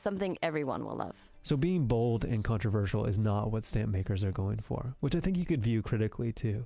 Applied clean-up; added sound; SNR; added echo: none; none; none; none.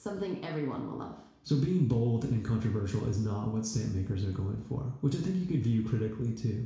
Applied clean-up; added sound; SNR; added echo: none; none; none; reverberation time 0.7 s.